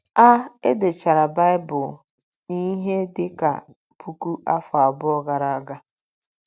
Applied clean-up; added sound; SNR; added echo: none; none; none; none.